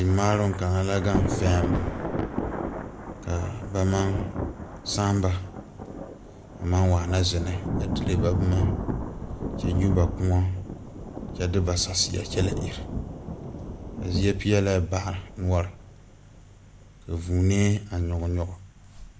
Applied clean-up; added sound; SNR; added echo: none; Thunder / Rain; 6 dB; none.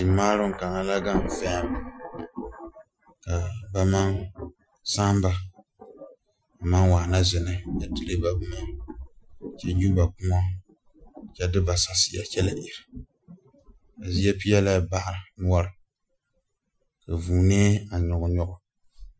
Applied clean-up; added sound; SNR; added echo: classical method Wiener filter.